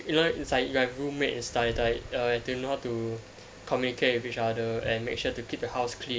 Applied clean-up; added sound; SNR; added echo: none; Wind; 16 dB; none.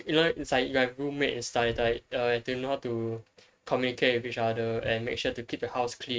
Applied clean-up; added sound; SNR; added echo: neural mask model RNNoise.